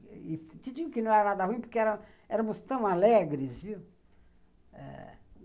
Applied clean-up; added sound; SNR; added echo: none; none; none; none.